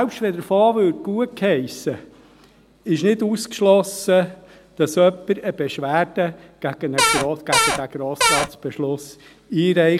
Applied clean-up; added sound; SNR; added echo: none; Cupboard open or close / Door; -2 dB; none.